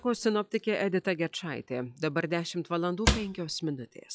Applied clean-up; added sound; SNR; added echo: classical method log-MMSE.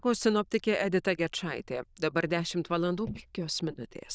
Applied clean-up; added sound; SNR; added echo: neural diffusion model UNIVERSE++.